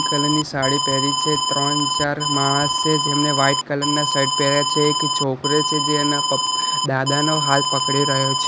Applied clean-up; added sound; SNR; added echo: none; Alarm; -1 dB; none.